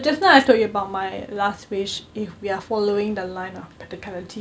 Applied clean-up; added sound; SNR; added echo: none; none; none; none.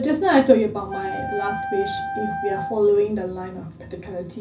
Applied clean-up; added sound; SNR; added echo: none; Wind instrument, woodwind instrument; 8 dB; reverberation time 0.4 s.